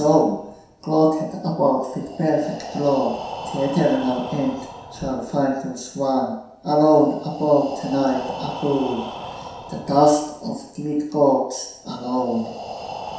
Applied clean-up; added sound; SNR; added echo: none; Breathing; 14 dB; reverberation time 0.7 s.